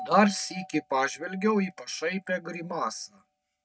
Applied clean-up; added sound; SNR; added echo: neural mask model RNNoise.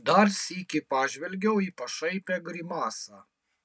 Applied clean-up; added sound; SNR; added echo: none; none; none; none.